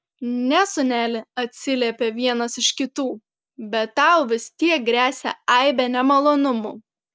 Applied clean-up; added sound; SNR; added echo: none; none; none; none.